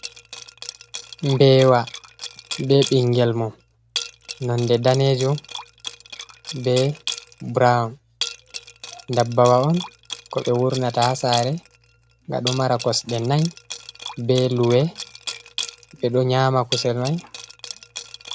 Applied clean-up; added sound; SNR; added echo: none; Liquid; 13 dB; none.